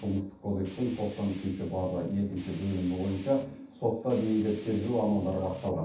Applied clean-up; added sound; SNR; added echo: none; Guitar; 17 dB; reverberation time 0.7 s.